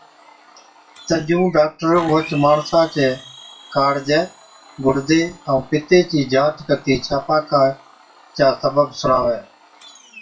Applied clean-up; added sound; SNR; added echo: classical method WPE with log-MMSE.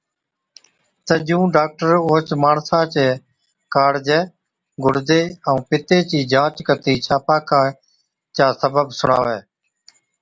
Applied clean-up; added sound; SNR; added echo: none; none; none; none.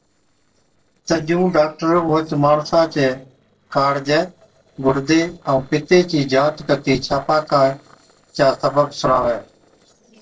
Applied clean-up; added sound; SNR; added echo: neural separator model SepFormer DNS4.